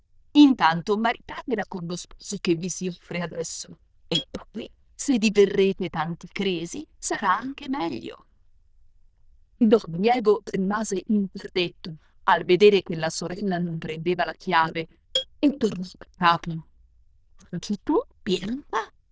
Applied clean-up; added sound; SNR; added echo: neural diffusion model UNIVERSE++.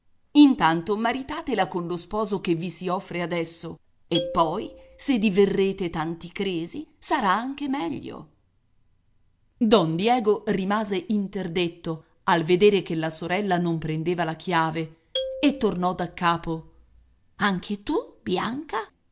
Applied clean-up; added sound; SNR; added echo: none; Marimba, xylophone; 12 dB; none.